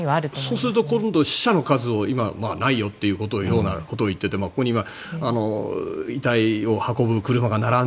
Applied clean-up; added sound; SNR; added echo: none; none; none; none.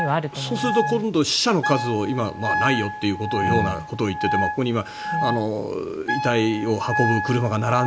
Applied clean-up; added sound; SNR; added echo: none; Wind instrument, woodwind instrument; 4 dB; none.